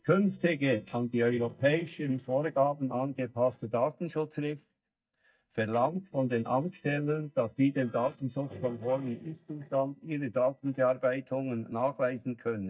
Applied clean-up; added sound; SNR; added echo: neural mask model DeepFilterNet 3.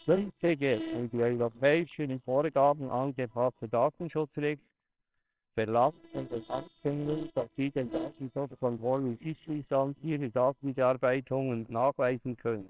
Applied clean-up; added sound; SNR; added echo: neural separator model SepFormer WHAMR!.